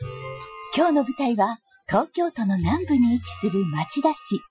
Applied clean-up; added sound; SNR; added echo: classical method Wiener filter.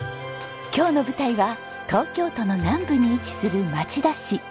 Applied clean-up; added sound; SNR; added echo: none; none; none; none.